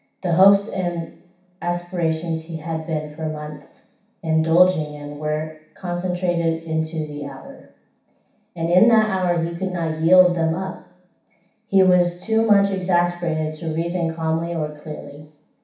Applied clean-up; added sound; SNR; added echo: none; none; none; reverberation time 0.7 s.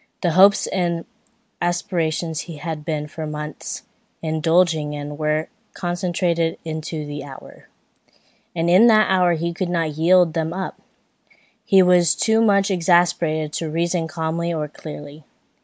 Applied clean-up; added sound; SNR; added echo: none; none; none; none.